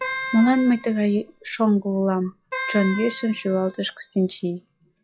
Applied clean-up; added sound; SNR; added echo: classical method log-MMSE.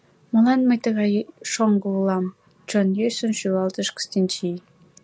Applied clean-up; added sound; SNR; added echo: none; none; none; none.